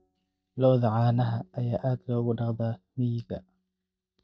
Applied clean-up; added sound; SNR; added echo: neural mask model DeepFilterNet 3.